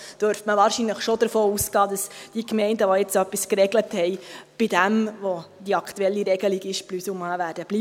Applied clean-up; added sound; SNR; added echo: none; none; none; none.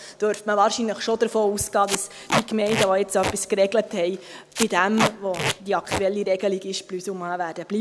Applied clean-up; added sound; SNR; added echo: none; Packing tape, duct tape; 5 dB; none.